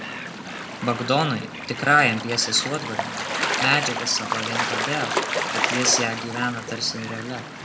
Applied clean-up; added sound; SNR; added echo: none; Gull, seagull / Waves, surf; 3 dB; reverberation time 0.5 s.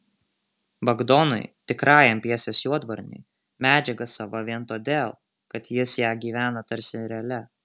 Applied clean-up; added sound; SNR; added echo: none; none; none; none.